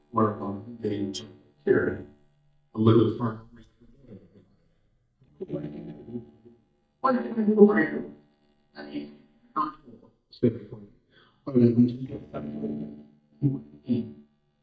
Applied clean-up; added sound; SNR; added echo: neural mask model DeepFilterNet 3.